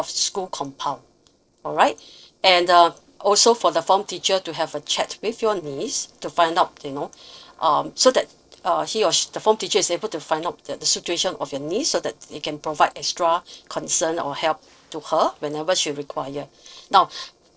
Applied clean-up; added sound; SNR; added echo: neural separator model SepFormer DNS4.